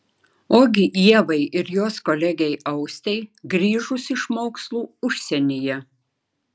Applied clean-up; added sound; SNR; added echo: none; none; none; none.